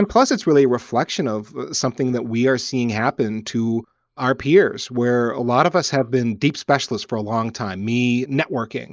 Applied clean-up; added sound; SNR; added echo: neural mask model Resemble Enhance denoiser.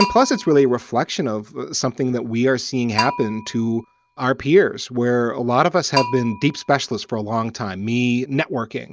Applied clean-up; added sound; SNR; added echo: none; Bell; 12 dB; none.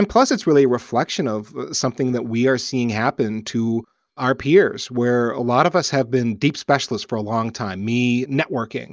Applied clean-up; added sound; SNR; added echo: none; none; none; none.